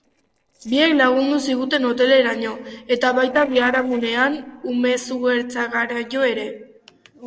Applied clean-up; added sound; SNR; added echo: neural separator model SepFormer DNS4.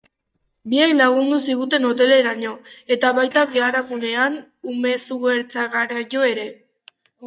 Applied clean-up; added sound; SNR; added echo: neural mask model DeepFilterNet 3.